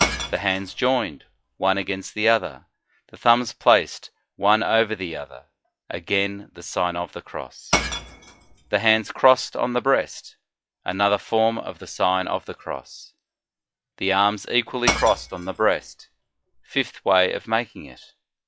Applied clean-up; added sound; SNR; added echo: classical method log-MMSE.